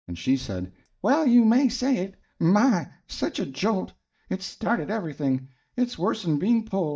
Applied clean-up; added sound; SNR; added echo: neural mask model DeepFilterNet 3.